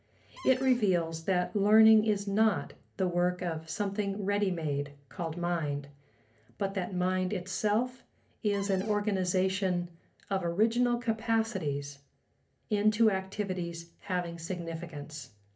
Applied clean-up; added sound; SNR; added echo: none; Cupboard open or close; 19 dB; reverberation time 0.3 s.